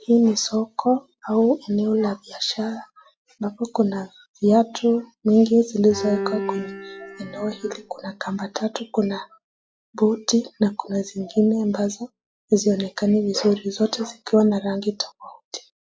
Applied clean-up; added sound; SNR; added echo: classical method log-MMSE.